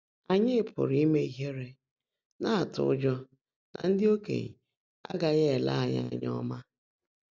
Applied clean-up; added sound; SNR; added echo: none; none; none; none.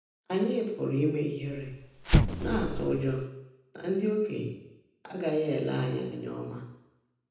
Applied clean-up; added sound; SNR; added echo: none; Explosion; -3 dB; reverberation time 0.8 s.